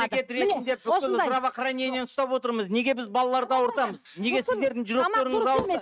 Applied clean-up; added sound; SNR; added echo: neural mask model RNNoise.